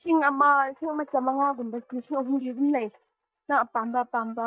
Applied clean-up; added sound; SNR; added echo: neural mask model DeepFilterNet 3.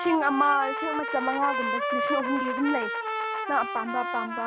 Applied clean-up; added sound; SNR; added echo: none; Trumpet; 2 dB; none.